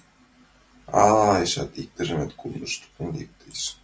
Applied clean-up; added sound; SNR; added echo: none; none; none; none.